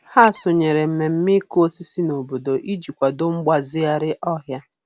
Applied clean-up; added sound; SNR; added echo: none; Squeak; 17 dB; none.